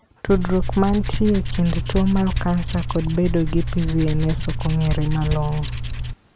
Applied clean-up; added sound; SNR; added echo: none; Tools; 2 dB; none.